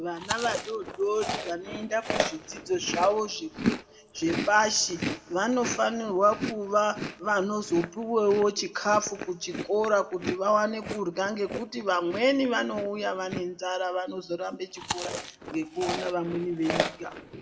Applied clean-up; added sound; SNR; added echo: none; Chewing, mastication; 8 dB; reverberation time 2.1 s.